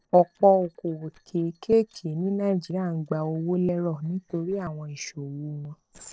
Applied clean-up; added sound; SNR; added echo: neural separator model SepFormer DNS4.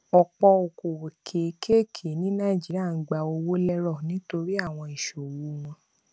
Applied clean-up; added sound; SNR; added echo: none; none; none; none.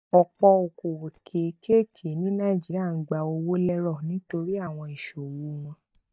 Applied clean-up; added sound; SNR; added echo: neural mask model DeepFilterNet 3.